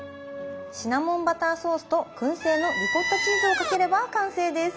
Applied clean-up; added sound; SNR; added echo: none; Squeak; 1 dB; none.